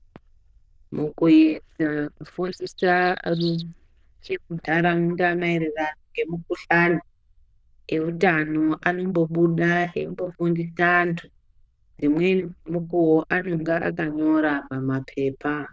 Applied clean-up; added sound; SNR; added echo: neural diffusion model UNIVERSE++.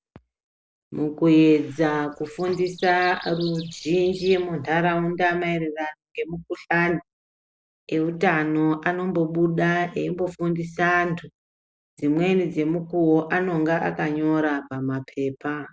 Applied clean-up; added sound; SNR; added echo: none; Bird vocalization, bird call, bird song; 20 dB; none.